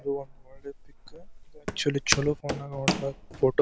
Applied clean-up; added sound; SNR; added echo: none; Walk, footsteps; 5 dB; none.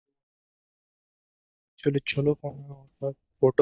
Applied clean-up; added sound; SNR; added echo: neural mask model DeepFilterNet 3.